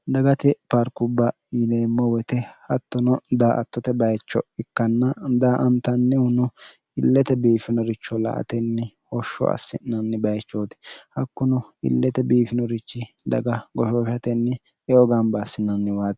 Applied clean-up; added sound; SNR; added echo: none; none; none; none.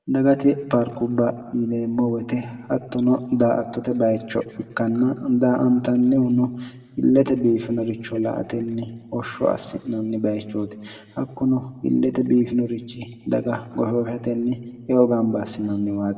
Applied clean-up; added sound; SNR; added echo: none; none; none; reverberation time 1.6 s.